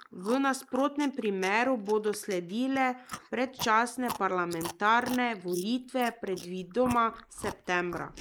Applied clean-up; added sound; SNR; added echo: neural mask model Resemble Enhance denoiser.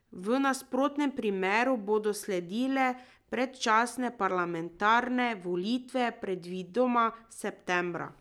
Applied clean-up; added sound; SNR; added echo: none; none; none; none.